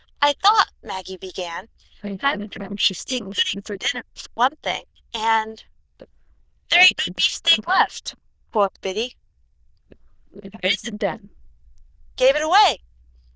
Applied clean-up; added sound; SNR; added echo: neural diffusion model UNIVERSE++.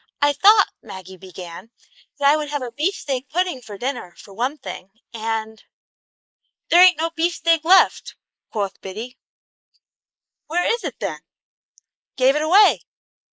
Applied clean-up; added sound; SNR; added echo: neural mask model Resemble Enhance denoiser.